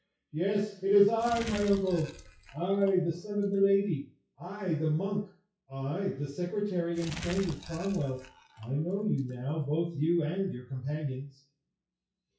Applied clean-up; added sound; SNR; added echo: classical method WPE with log-MMSE.